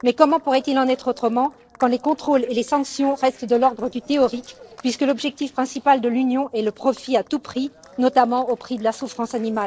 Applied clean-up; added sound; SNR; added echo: neural separator model SepFormer DNS4.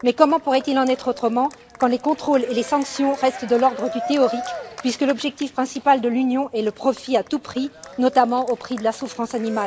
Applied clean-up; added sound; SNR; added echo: none; Cheering; 15 dB; none.